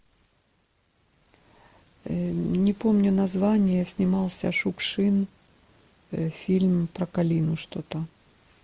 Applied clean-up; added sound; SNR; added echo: none; none; none; none.